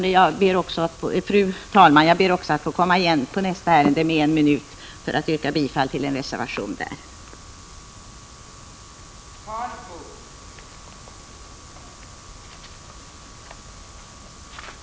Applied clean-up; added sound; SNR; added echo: none; none; none; none.